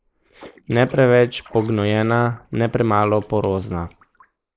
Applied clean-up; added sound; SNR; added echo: neural mask model Resemble Enhance denoiser.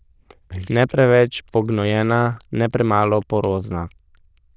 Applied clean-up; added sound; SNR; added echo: neural diffusion model UNIVERSE++.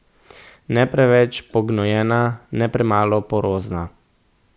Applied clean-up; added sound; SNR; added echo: none; none; none; none.